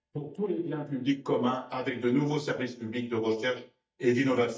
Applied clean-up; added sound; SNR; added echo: neural mask model DeepFilterNet 3.